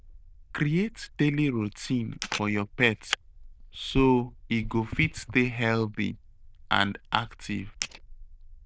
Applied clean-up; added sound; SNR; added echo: neural diffusion model UNIVERSE++.